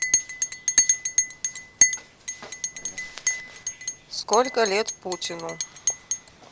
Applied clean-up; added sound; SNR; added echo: none; Chink, clink; -4 dB; none.